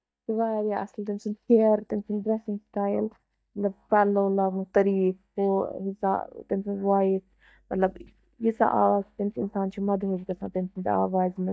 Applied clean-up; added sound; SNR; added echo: neural mask model DeepFilterNet 3.